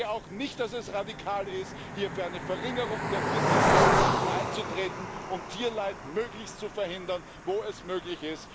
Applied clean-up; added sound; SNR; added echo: none; Cricket; -4 dB; none.